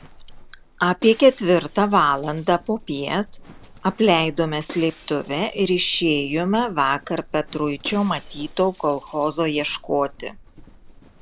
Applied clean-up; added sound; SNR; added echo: none; Shatter + Livestock, farm animals, working animals; 20 dB; none.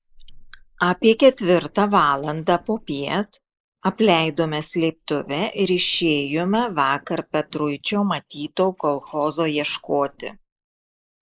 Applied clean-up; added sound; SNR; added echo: neural mask model Resemble Enhance denoiser.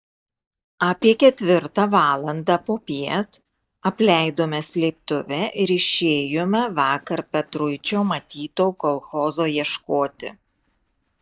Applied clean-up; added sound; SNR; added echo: neural mask model DeepFilterNet 3.